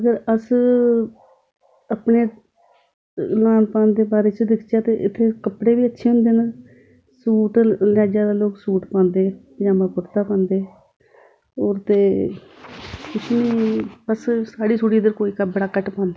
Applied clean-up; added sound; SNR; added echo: none; none; none; none.